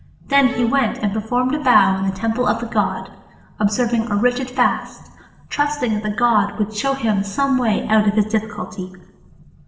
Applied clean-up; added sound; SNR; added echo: none; Bowed string instrument; 15 dB; reverberation time 1.1 s.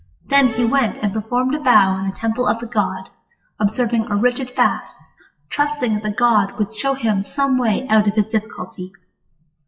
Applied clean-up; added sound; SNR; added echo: classical method WPE with log-MMSE.